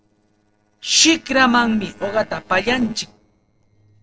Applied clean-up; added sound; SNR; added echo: neural separator model SepFormer DNS4.